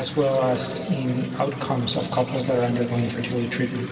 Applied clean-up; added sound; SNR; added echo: none; Toilet flush; 17 dB; reverberation time 2.4 s.